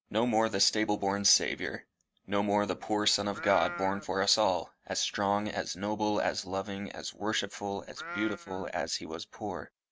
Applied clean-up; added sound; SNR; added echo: neural mask model RNNoise.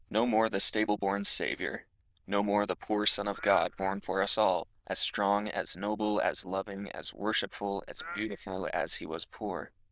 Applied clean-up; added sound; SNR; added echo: neural diffusion model UNIVERSE++.